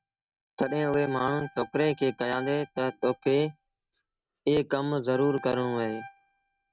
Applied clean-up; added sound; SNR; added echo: neural mask model RNNoise.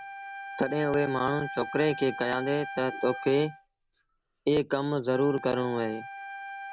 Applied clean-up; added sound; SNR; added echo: none; Wind instrument, woodwind instrument; 11 dB; none.